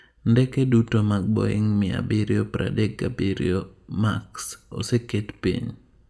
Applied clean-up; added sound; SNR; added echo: none; none; none; reverberation time 0.3 s.